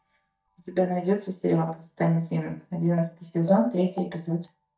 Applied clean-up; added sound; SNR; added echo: neural mask model DeepFilterNet 3.